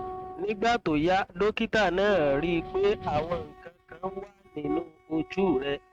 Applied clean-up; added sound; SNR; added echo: neural mask model RNNoise.